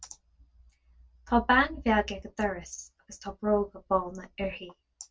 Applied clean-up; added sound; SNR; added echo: none; none; none; none.